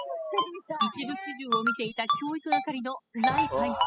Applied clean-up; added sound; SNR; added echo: classical method spectral subtraction.